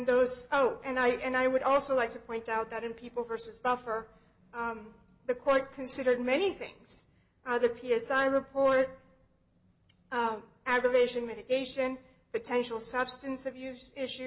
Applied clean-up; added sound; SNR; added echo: none; none; none; none.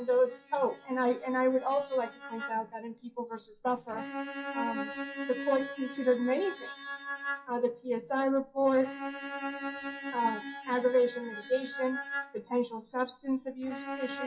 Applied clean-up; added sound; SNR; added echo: classical method WPE with log-MMSE.